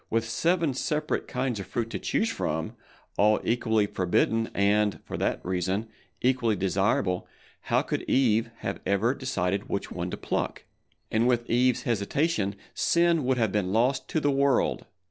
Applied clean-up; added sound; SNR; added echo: neural separator model SepFormer DNS4.